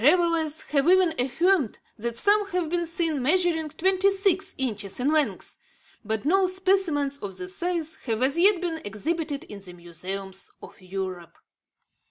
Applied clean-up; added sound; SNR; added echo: none; none; none; none.